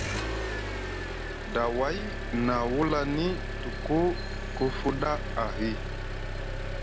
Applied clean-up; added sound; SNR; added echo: none; Engine; 2 dB; none.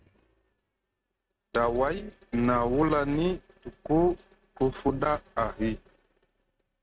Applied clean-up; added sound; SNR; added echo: neural mask model RNNoise.